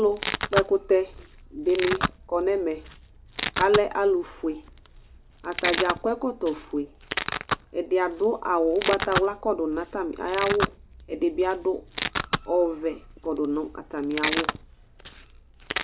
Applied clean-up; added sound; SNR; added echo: none; Domestic sounds, home sounds; 6 dB; none.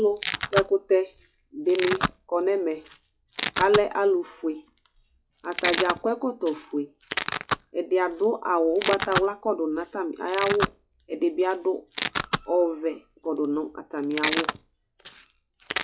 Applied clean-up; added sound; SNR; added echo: classical method log-MMSE.